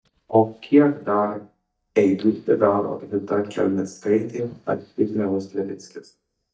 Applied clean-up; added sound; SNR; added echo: neural mask model DeepFilterNet 3.